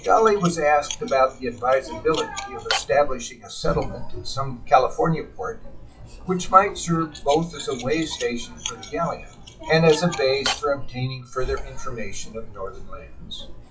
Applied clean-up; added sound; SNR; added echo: classical method WPE with log-MMSE.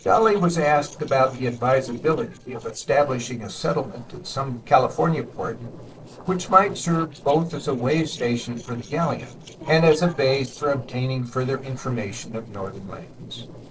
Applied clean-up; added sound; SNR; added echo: neural separator model SepFormer DNS4.